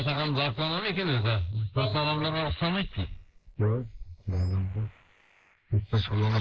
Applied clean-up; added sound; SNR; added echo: neural mask model Resemble Enhance denoiser.